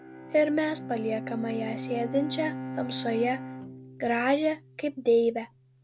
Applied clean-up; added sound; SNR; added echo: none; Bowed string instrument; 10 dB; none.